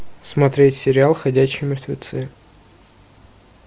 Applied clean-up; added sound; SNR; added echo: none; none; none; none.